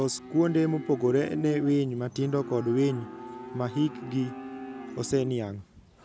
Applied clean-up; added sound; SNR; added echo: none; Livestock, farm animals, working animals; 12 dB; none.